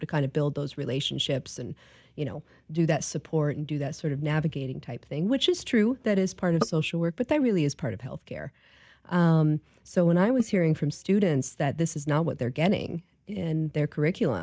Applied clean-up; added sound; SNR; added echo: neural mask model DeepFilterNet 3.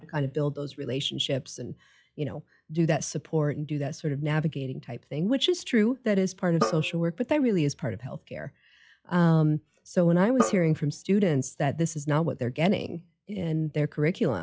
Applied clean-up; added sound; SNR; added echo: classical method log-MMSE.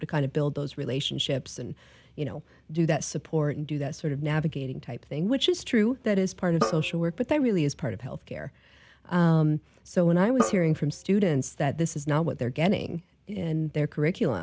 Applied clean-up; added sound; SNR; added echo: none; Drum; 9 dB; none.